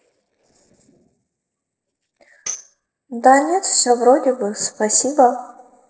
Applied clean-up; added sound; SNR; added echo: neural separator model SepFormer DNS4.